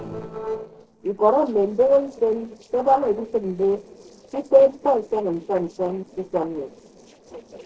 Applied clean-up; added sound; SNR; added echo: neural separator model SepFormer DNS4.